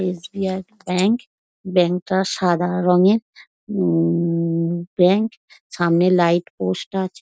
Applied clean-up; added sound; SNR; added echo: none; none; none; none.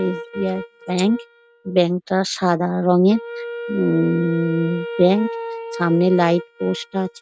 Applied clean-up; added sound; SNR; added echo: neural mask model RNNoise.